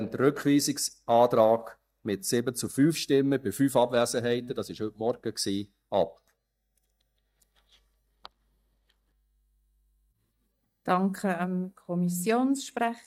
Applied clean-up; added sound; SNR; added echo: neural mask model DeepFilterNet 3.